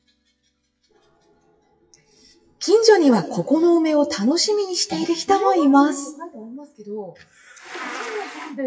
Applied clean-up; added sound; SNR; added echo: classical method WPE with log-MMSE.